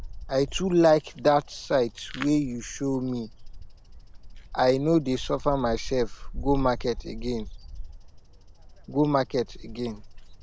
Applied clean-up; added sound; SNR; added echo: none; Bird vocalization, bird call, bird song; 10 dB; none.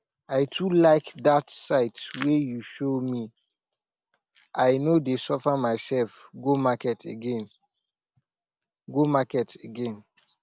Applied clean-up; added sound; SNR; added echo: none; none; none; none.